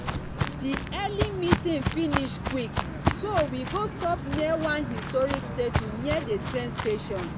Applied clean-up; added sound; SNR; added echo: none; Walk, footsteps; 1 dB; none.